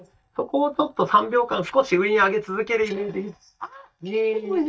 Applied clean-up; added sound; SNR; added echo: neural mask model DeepFilterNet 3.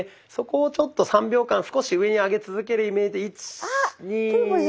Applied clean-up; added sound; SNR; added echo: none; none; none; none.